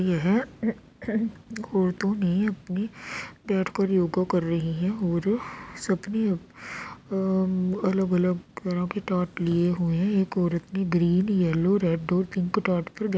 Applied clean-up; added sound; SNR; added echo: none; none; none; none.